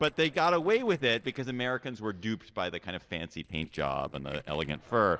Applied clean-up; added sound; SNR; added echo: neural separator model SepFormer DNS4.